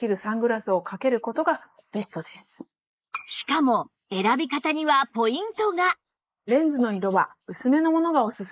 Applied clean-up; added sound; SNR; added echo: neural mask model Resemble Enhance denoiser.